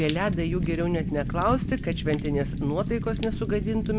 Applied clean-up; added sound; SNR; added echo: none; Fire; 2 dB; none.